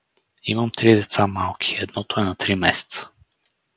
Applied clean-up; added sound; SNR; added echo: none; none; none; none.